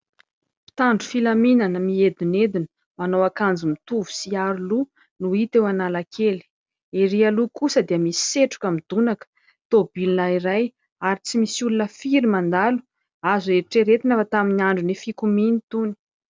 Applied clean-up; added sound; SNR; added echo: none; none; none; none.